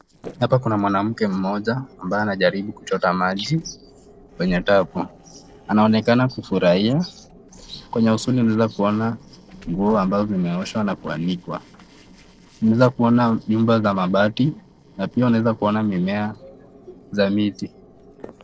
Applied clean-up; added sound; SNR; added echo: neural separator model SepFormer DNS4.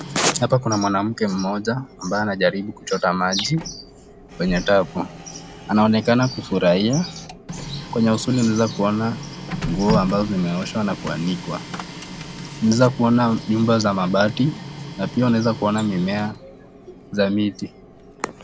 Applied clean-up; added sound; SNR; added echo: none; Printer; 13 dB; none.